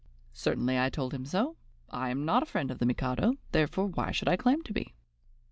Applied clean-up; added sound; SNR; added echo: none; none; none; none.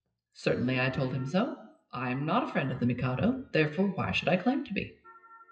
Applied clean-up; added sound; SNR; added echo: classical method WPE with log-MMSE.